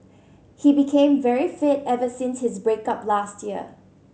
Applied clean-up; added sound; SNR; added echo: none; none; none; none.